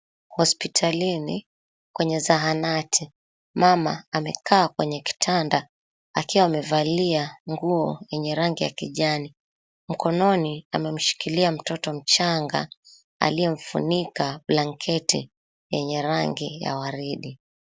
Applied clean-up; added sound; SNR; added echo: none; none; none; none.